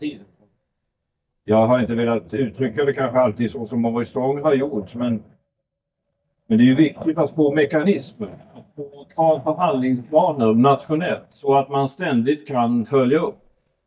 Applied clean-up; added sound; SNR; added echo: neural mask model DeepFilterNet 3.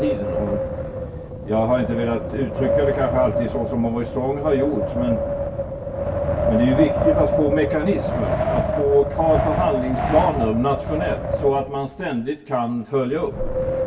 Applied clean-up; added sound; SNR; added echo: none; Wind; 1 dB; reverberation time 0.2 s.